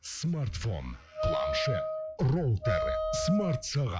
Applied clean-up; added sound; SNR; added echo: classical method log-MMSE.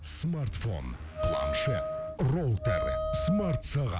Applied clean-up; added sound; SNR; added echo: none; Wind instrument, woodwind instrument; 3 dB; none.